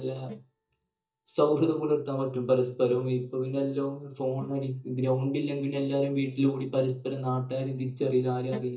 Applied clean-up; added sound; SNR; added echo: neural mask model DeepFilterNet 3.